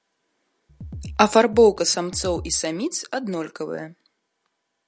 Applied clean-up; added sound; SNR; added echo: none; Drum kit; 14 dB; none.